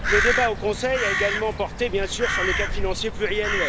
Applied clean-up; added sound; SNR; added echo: none; Crow; 0 dB; none.